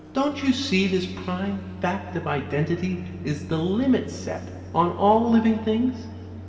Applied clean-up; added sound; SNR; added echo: none; Microwave oven; 14 dB; reverberation time 2.1 s.